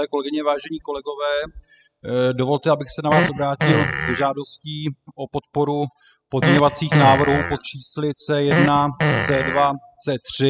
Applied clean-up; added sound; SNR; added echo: classical method spectral subtraction.